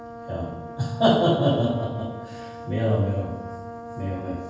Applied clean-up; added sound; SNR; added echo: none; Brass instrument; 13 dB; reverberation time 1.2 s.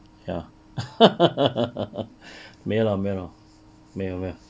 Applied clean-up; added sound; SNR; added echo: none; none; none; none.